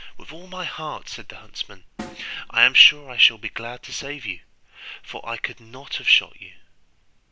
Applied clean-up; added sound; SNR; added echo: none; Snare drum; 18 dB; none.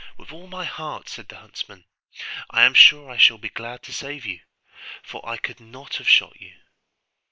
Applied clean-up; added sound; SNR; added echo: neural mask model Resemble Enhance denoiser.